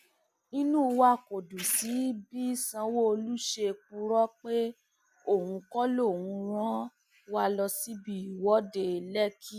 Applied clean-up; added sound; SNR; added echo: none; none; none; none.